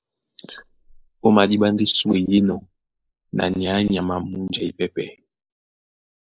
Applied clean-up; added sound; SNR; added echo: neural mask model Resemble Enhance denoiser.